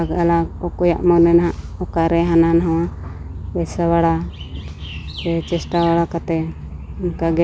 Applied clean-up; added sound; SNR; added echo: none; none; none; none.